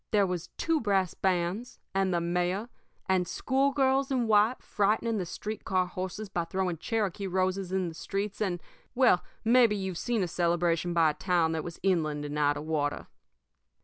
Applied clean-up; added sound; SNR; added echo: none; none; none; none.